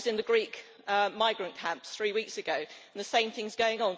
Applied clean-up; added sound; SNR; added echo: none; none; none; none.